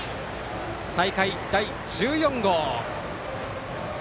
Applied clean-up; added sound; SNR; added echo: none; Brass instrument; 18 dB; none.